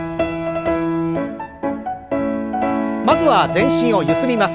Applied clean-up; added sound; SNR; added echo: none; none; none; none.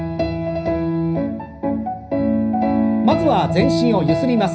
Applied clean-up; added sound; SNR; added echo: none; none; none; reverberation time 0.5 s.